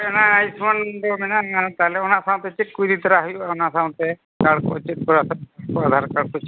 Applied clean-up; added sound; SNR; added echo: none; none; none; none.